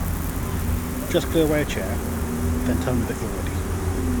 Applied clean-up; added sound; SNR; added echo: none; Gull, seagull; -3 dB; none.